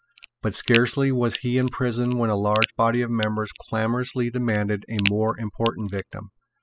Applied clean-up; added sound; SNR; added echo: classical method spectral subtraction.